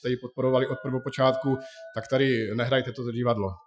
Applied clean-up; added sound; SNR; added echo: classical method Wiener filter.